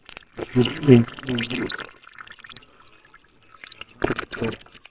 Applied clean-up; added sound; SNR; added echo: neural separator model SepFormer WHAMR!.